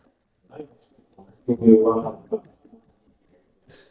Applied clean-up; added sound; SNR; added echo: neural mask model DeepFilterNet 3.